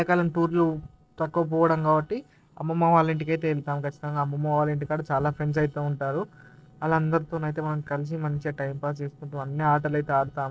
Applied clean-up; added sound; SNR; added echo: neural separator model SepFormer DNS4.